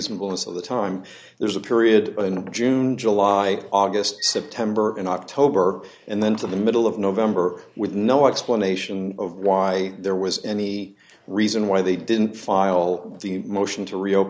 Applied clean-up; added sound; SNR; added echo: none; none; none; none.